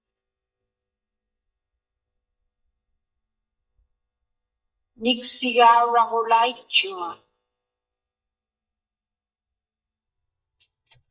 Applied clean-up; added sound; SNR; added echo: neural mask model DeepFilterNet 3.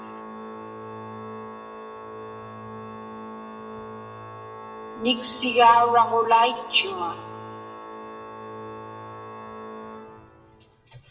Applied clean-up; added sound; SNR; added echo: none; Organ; 12 dB; reverberation time 1.1 s.